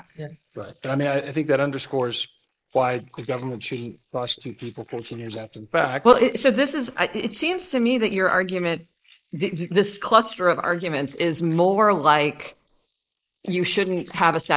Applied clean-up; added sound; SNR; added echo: neural mask model Resemble Enhance denoiser.